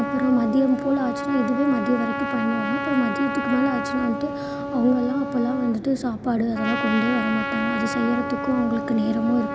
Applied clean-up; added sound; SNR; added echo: none; Trumpet; 5 dB; none.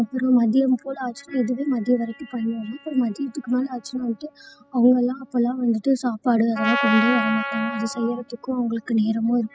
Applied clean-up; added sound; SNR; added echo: classical method spectral subtraction.